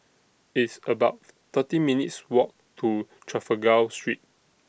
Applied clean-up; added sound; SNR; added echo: none; none; none; none.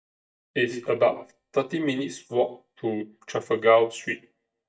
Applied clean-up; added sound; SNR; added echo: neural mask model DeepFilterNet 3.